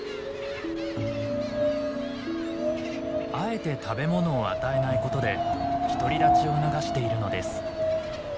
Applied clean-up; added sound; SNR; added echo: none; Wind; -1 dB; none.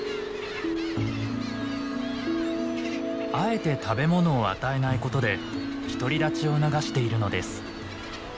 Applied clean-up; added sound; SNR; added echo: none; none; none; none.